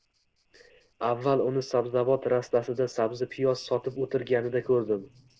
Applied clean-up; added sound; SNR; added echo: neural separator model SepFormer DNS4.